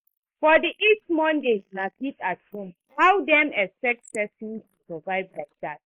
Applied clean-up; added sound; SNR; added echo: neural mask model Resemble Enhance denoiser.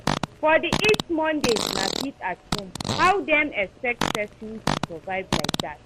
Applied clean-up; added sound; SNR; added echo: none; Fart; 3 dB; none.